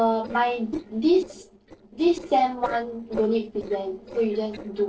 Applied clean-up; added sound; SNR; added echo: neural separator model SepFormer DNS4.